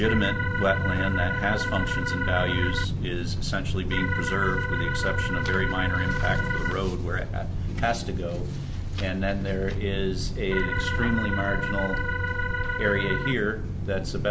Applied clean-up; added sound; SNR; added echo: none; Drum + Organ; 1 dB; none.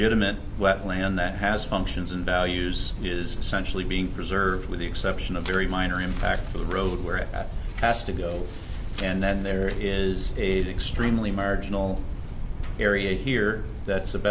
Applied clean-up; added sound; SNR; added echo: none; none; none; none.